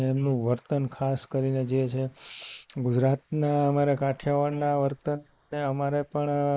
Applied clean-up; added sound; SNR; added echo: neural mask model Resemble Enhance denoiser.